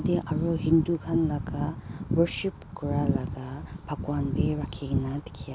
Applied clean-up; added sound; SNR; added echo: none; none; none; none.